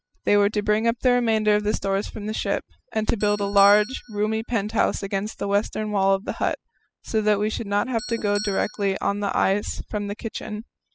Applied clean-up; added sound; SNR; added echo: classical method spectral subtraction.